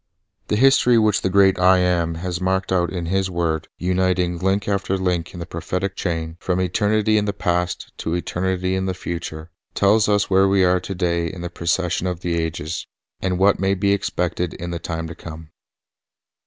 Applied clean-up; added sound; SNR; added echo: none; none; none; none.